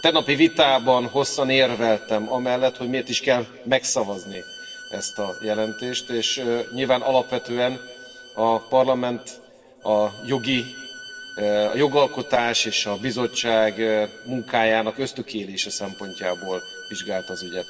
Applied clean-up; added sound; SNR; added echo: none; Bowed string instrument; 18 dB; reverberation time 2.4 s.